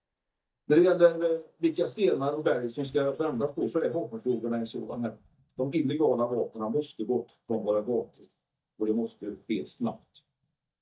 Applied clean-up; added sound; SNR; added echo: neural mask model DeepFilterNet 3.